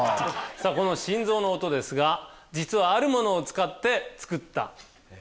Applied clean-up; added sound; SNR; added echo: none; none; none; none.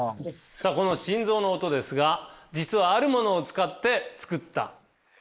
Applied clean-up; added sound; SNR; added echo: neural mask model Resemble Enhance denoiser.